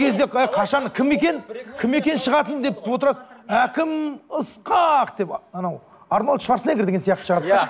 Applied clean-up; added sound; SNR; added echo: none; none; none; none.